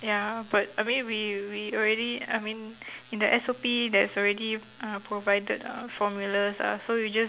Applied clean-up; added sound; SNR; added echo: none; none; none; none.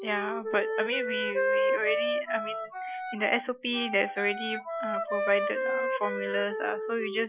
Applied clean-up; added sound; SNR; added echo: classical method Wiener filter.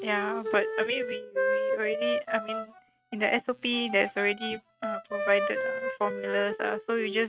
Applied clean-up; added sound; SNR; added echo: neural mask model RNNoise.